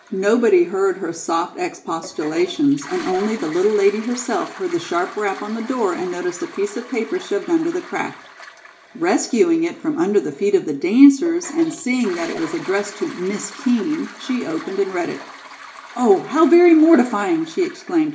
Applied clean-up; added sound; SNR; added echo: none; Toilet flush; 19 dB; reverberation time 0.4 s.